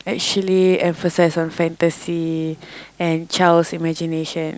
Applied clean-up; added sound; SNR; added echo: none; none; none; none.